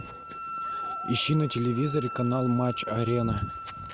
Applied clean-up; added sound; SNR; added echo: none; Wind instrument, woodwind instrument; 8 dB; none.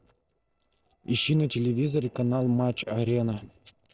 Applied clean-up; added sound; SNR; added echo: neural separator model SepFormer DNS4.